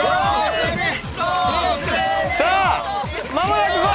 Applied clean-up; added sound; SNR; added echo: none; none; none; none.